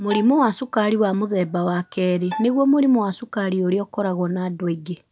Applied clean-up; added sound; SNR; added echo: none; Bowed string instrument; 18 dB; none.